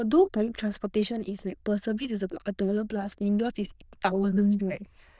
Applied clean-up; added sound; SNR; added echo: neural diffusion model UNIVERSE++.